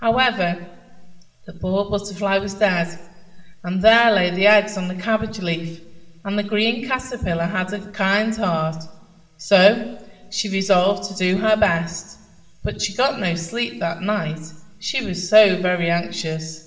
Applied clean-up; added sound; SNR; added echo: none; none; none; reverberation time 0.9 s.